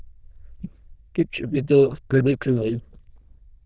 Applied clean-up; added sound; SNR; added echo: neural diffusion model UNIVERSE++.